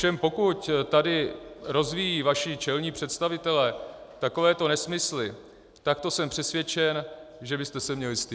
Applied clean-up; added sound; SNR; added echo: none; none; none; none.